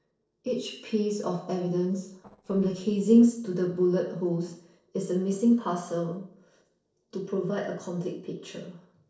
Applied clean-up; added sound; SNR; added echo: neural separator model SepFormer DNS4.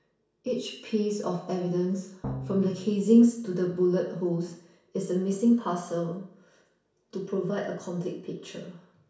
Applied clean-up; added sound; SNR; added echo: none; Drum; 11 dB; reverberation time 0.6 s.